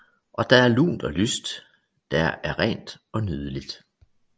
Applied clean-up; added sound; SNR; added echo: none; none; none; none.